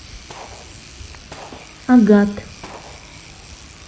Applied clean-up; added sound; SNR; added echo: none; Engine / Domestic sounds, home sounds + Gunshot, gunfire; 20 dB; none.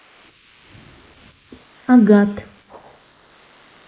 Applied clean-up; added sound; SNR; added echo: neural mask model Resemble Enhance denoiser.